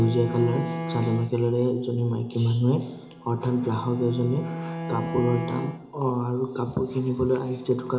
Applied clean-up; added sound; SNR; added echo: none; Bowed string instrument; 10 dB; reverberation time 0.8 s.